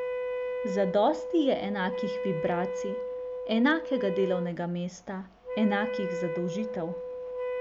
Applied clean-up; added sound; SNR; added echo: none; Wind instrument, woodwind instrument; 4 dB; none.